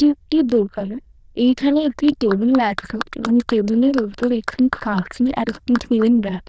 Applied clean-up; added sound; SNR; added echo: neural diffusion model UNIVERSE++.